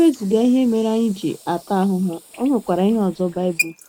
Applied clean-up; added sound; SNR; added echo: neural mask model Resemble Enhance denoiser.